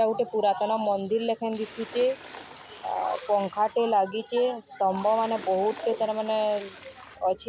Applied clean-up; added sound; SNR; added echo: none; Splash, splatter; 17 dB; none.